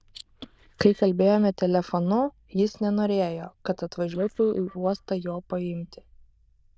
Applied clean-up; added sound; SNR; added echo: neural diffusion model UNIVERSE++.